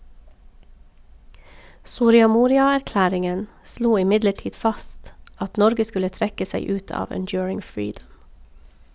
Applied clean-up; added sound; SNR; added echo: none; none; none; none.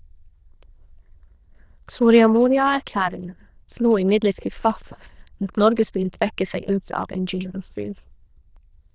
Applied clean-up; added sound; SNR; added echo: neural diffusion model UNIVERSE++.